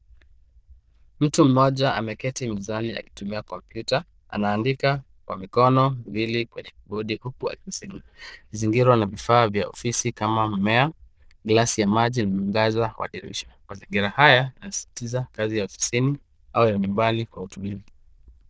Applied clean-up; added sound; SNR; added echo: neural diffusion model UNIVERSE++.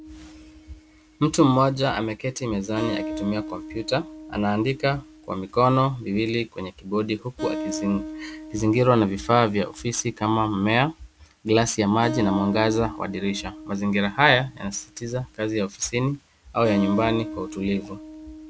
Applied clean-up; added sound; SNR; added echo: none; Acoustic guitar; 13 dB; none.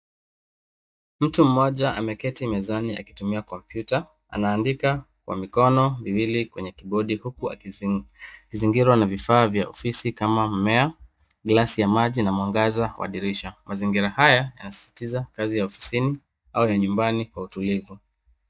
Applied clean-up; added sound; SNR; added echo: neural mask model DeepFilterNet 3.